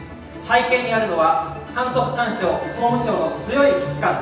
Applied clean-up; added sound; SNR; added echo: none; none; none; reverberation time 0.9 s.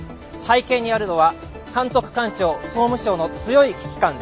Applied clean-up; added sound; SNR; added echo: none; none; none; none.